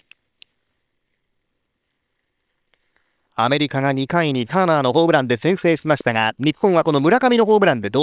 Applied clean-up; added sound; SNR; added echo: neural separator model SepFormer WHAM!.